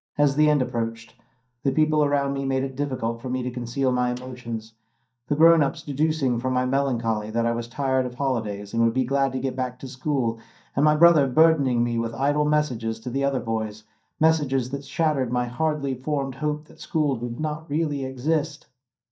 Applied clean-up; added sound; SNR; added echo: neural mask model DeepFilterNet 3.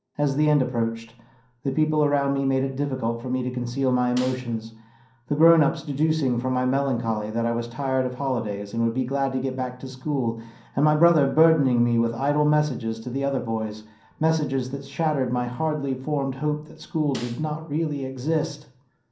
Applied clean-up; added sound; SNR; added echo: none; Snare drum; 20 dB; reverberation time 0.6 s.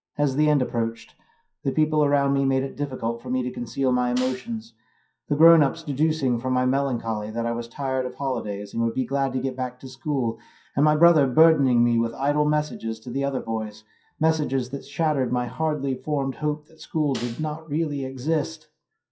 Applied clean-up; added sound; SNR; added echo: classical method WPE with log-MMSE.